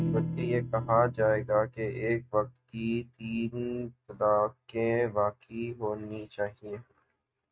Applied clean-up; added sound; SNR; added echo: neural mask model RNNoise.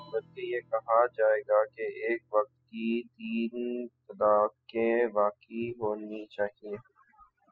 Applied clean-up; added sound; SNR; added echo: classical method spectral subtraction.